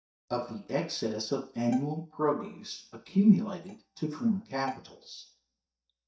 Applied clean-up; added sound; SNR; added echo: neural mask model DeepFilterNet 3.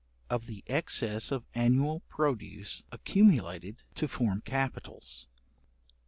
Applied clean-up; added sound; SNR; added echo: none; none; none; none.